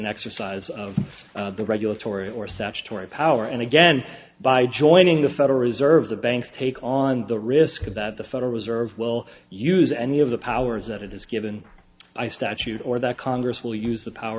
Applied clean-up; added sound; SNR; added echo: none; none; none; none.